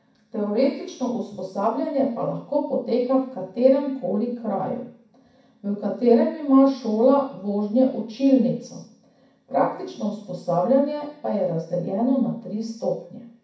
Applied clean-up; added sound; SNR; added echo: none; none; none; reverberation time 0.6 s.